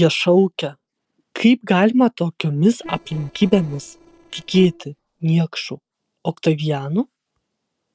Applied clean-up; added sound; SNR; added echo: neural separator model SepFormer DNS4.